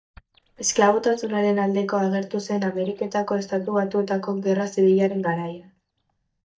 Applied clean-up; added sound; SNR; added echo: neural mask model DeepFilterNet 3.